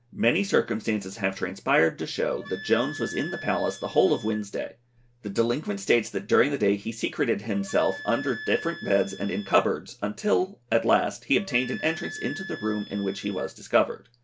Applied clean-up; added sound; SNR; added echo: none; Wind instrument, woodwind instrument; 16 dB; none.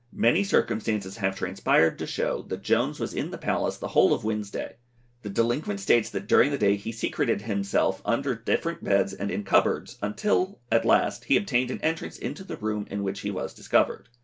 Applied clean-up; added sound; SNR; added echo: none; none; none; none.